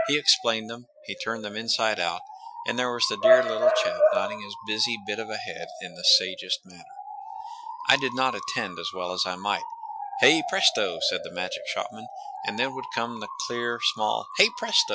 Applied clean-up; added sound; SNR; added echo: classical method Wiener filter.